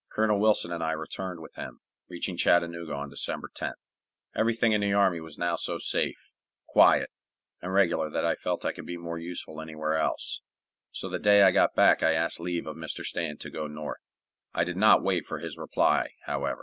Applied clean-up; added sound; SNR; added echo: none; none; none; none.